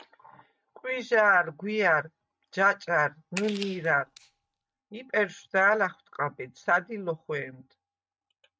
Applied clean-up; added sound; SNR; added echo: neural mask model RNNoise.